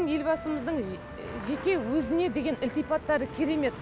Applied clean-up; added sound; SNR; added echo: none; Wind instrument, woodwind instrument; 15 dB; none.